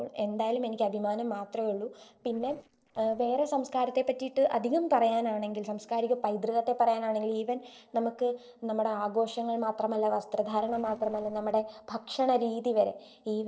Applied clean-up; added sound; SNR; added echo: neural separator model SepFormer DNS4.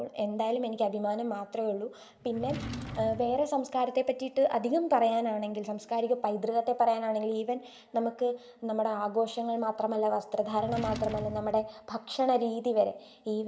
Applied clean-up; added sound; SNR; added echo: none; Drawer open or close; 10 dB; reverberation time 1.0 s.